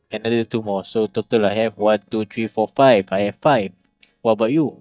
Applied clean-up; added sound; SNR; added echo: neural mask model DeepFilterNet 3.